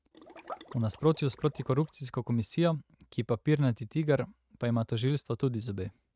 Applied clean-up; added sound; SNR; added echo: neural mask model RNNoise.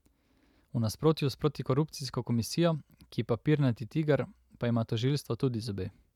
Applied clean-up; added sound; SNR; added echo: none; none; none; none.